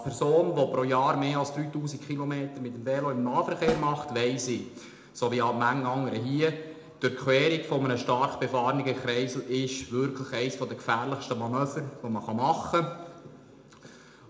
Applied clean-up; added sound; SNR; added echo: none; Snare drum; 13 dB; reverberation time 0.5 s.